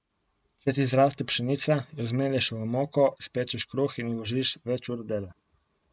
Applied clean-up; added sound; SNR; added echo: none; none; none; none.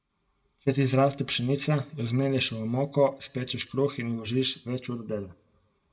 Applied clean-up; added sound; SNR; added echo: none; none; none; reverberation time 0.4 s.